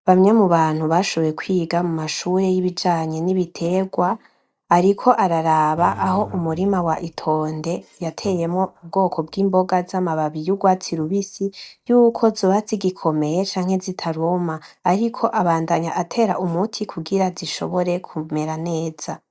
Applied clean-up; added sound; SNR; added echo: neural mask model DeepFilterNet 3.